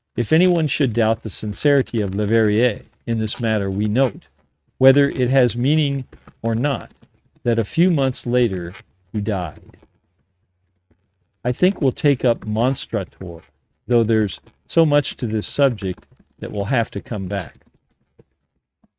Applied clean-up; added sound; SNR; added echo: neural mask model RNNoise.